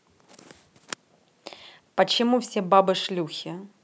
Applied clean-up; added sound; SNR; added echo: none; none; none; none.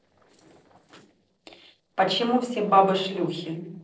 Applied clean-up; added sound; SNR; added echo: neural separator model SepFormer DNS4.